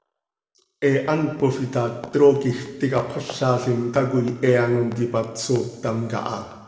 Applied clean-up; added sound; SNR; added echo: none; none; none; reverberation time 1.4 s.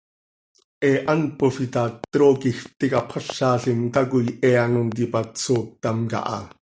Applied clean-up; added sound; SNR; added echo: none; none; none; none.